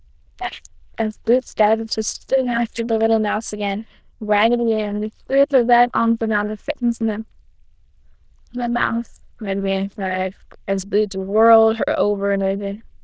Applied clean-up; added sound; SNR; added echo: neural diffusion model UNIVERSE++.